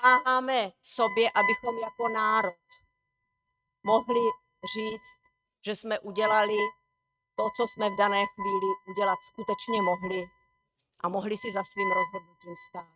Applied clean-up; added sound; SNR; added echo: neural mask model RNNoise.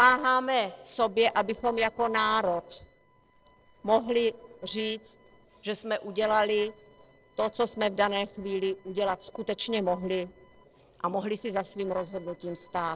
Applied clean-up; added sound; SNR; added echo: neural separator model SepFormer DNS4.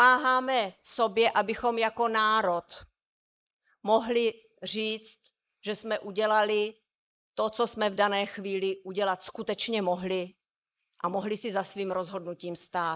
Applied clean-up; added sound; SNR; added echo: neural mask model Resemble Enhance denoiser.